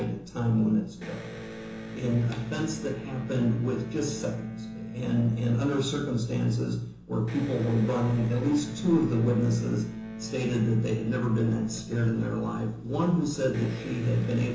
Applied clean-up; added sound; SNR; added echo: none; Electric guitar; 13 dB; reverberation time 0.7 s.